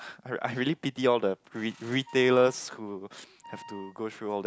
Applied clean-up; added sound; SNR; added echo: none; Wind instrument, woodwind instrument; 20 dB; none.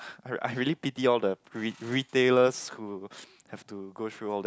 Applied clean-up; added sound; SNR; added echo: none; none; none; none.